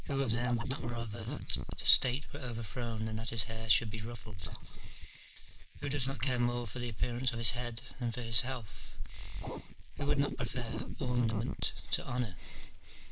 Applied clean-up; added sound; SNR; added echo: neural mask model Resemble Enhance denoiser.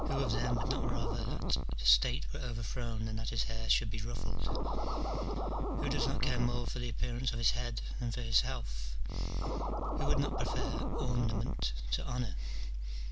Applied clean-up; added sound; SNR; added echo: none; Scratching (performance technique); 9 dB; none.